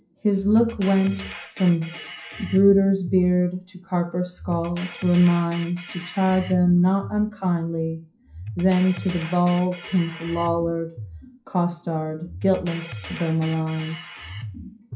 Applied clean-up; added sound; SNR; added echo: classical method WPE with log-MMSE.